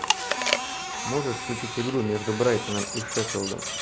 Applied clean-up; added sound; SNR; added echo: none; Printer + Chewing, mastication; 1 dB; none.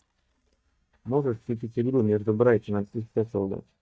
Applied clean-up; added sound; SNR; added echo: neural mask model DeepFilterNet 3.